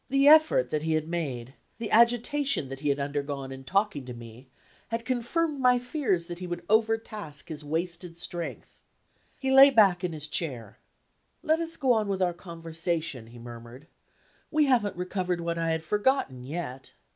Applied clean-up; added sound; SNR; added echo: none; none; none; none.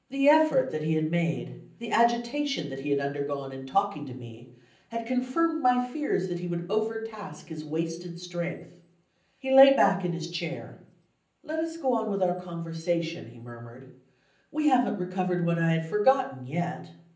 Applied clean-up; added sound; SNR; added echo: none; none; none; reverberation time 0.6 s.